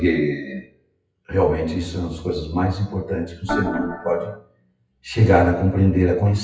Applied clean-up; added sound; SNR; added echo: classical method WPE with log-MMSE.